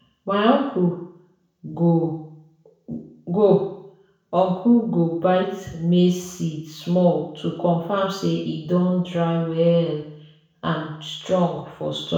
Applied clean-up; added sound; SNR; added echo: none; none; none; reverberation time 0.6 s.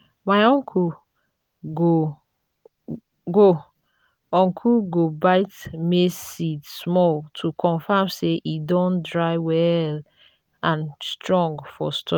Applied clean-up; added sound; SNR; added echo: none; none; none; none.